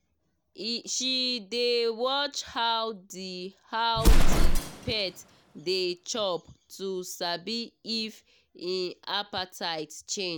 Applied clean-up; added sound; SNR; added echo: none; Explosion; -3 dB; none.